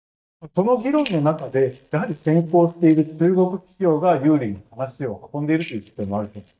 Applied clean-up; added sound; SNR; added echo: neural mask model DeepFilterNet 3.